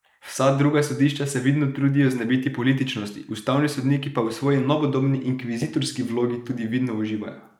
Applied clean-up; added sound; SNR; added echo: neural mask model Resemble Enhance denoiser.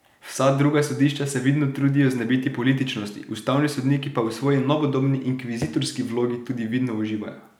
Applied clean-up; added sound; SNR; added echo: none; none; none; none.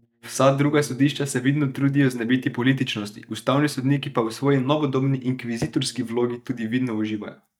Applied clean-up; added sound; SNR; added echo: neural mask model DeepFilterNet 3.